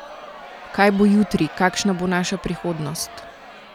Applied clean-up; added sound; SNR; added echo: none; Crowd; 16 dB; none.